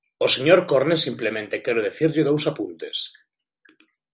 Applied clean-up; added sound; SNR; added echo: none; none; none; none.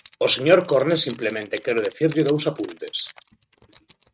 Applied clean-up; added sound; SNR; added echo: neural mask model RNNoise.